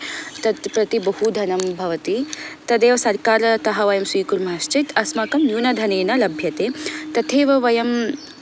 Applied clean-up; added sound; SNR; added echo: none; none; none; none.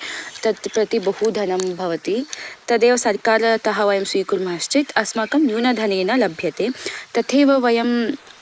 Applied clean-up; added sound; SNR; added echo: neural mask model Resemble Enhance denoiser.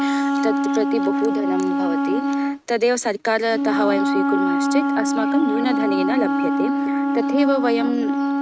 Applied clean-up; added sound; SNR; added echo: neural mask model RNNoise.